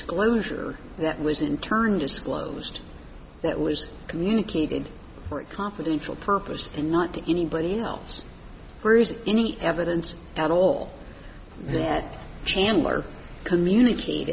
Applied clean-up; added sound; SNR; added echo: none; none; none; none.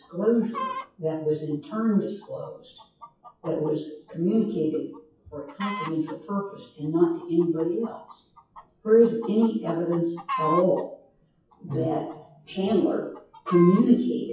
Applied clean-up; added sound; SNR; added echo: classical method WPE with log-MMSE.